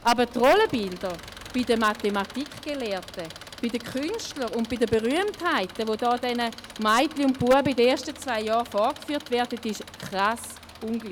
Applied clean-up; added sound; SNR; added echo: none; Engine; 17 dB; none.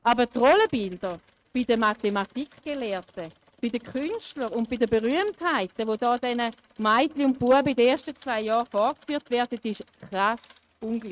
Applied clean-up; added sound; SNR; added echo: neural mask model RNNoise.